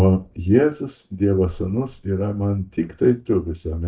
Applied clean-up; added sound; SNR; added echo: neural mask model DeepFilterNet 3.